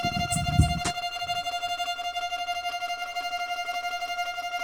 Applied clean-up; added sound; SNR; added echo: none; Bowed string instrument; -3 dB; none.